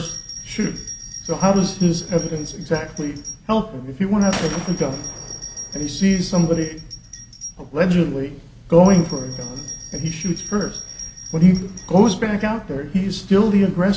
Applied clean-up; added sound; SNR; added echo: none; Bell + Gunshot, gunfire; 14 dB; none.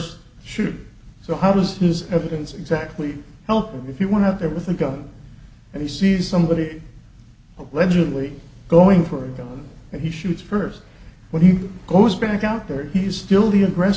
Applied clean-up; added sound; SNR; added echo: none; none; none; none.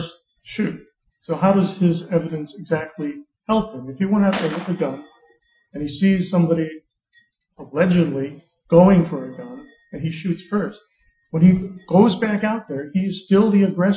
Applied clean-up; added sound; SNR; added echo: classical method Wiener filter.